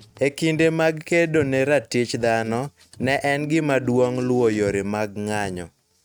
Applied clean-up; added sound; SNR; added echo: neural mask model RNNoise.